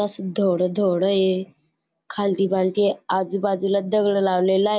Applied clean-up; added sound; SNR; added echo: none; none; none; none.